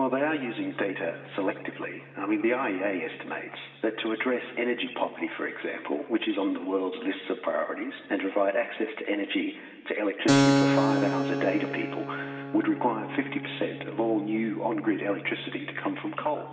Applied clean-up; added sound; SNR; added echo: none; Keyboard (musical); 4 dB; reverberation time 2.0 s.